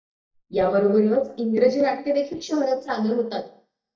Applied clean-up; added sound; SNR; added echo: neural mask model DeepFilterNet 3.